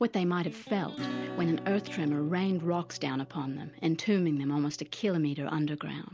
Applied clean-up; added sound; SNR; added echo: none; Acoustic guitar / Strum + Electric guitar; 13 dB; none.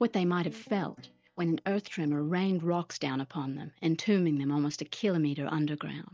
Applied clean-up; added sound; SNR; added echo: neural mask model DeepFilterNet 3.